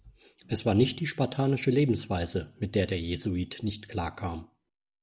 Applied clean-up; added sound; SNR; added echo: none; none; none; none.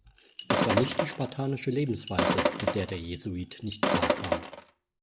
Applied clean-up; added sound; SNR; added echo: none; Sink (filling or washing); -3 dB; none.